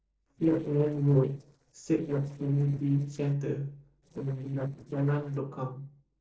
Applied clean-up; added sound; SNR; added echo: neural separator model SepFormer DNS4.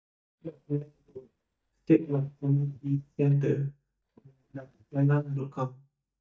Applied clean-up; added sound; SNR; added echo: neural mask model DeepFilterNet 3.